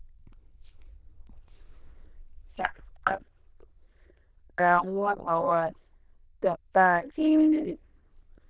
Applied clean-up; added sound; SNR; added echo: neural diffusion model UNIVERSE++.